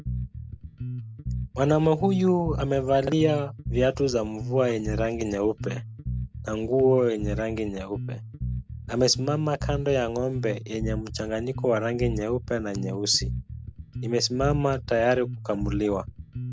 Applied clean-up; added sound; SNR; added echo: none; Bass guitar; 7 dB; none.